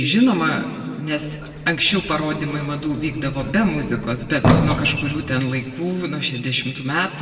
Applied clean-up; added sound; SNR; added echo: none; Sliding door; 5 dB; reverberation time 1.9 s.